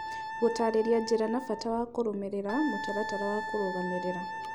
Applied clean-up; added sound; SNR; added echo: none; Wind instrument, woodwind instrument; 7 dB; none.